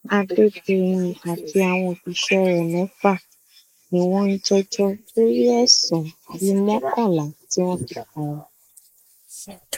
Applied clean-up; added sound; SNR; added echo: neural mask model Resemble Enhance denoiser.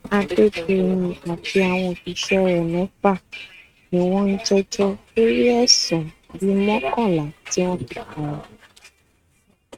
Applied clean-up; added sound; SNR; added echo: neural mask model RNNoise.